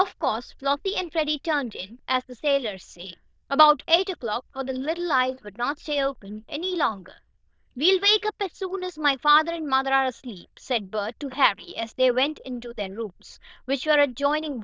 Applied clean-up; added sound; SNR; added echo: neural diffusion model UNIVERSE++.